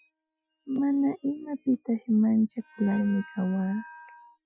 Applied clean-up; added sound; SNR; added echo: classical method Wiener filter.